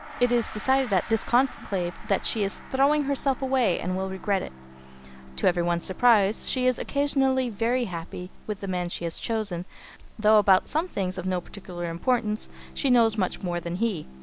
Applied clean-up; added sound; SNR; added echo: none; Gong + Bowed string instrument; 20 dB; none.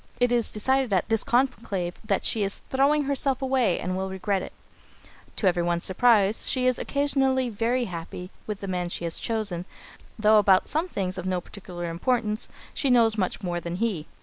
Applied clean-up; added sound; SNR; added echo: none; none; none; none.